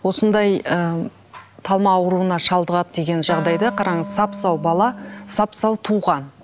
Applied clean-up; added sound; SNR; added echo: none; Wind instrument, woodwind instrument; 12 dB; none.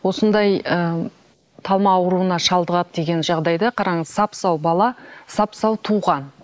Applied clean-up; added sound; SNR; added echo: neural mask model Resemble Enhance denoiser.